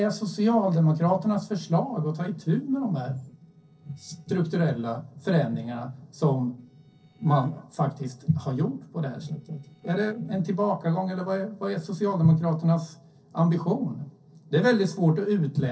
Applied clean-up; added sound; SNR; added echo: neural separator model SepFormer DNS4.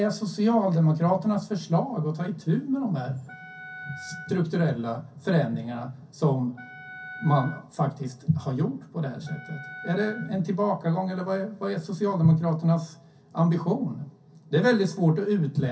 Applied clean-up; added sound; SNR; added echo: none; Wind instrument, woodwind instrument; 17 dB; reverberation time 0.3 s.